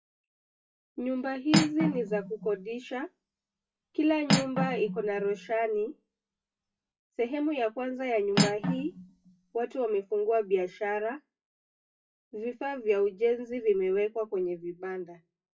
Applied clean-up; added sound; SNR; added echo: classical method WPE with log-MMSE.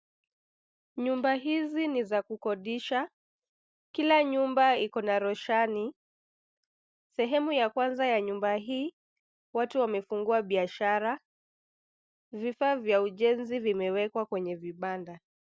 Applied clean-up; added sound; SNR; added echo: none; none; none; none.